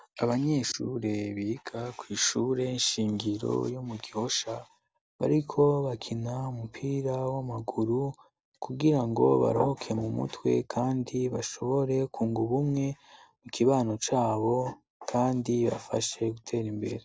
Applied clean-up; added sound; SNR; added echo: none; none; none; none.